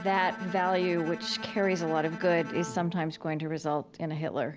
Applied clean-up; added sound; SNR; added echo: none; Bowed string instrument; 13 dB; none.